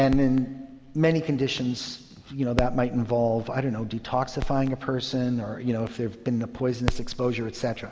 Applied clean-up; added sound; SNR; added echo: none; Crackle; 9 dB; none.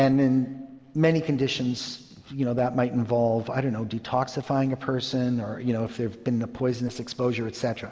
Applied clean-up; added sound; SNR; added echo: neural separator model SepFormer DNS4.